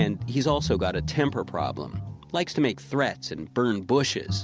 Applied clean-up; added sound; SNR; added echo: none; none; none; none.